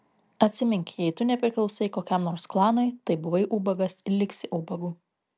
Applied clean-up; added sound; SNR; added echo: none; none; none; none.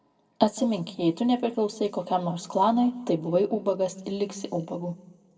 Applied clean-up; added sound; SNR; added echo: none; none; none; reverberation time 1.1 s.